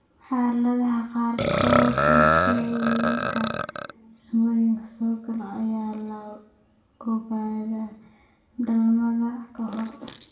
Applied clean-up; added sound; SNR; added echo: none; Burping, eructation; -3 dB; reverberation time 0.6 s.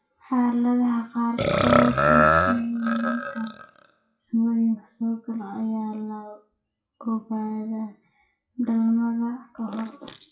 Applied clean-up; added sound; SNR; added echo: classical method WPE with log-MMSE.